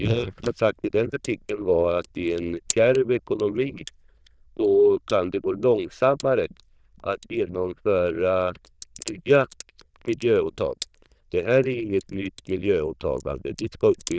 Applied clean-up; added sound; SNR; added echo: neural diffusion model UNIVERSE++.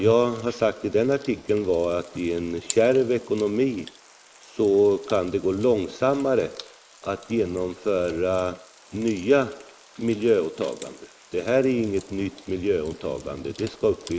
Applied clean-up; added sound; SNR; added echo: neural mask model Resemble Enhance denoiser.